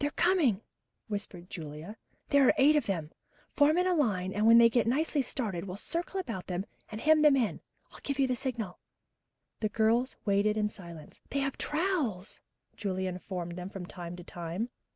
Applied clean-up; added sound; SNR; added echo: none; none; none; none.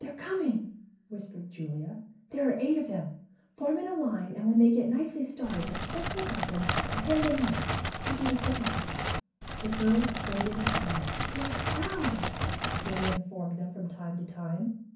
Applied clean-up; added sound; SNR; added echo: none; Crackle; 0 dB; reverberation time 0.6 s.